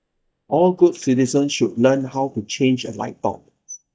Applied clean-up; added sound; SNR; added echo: neural mask model DeepFilterNet 3.